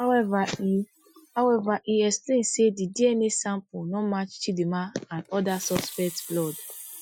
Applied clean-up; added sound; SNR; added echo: classical method Wiener filter.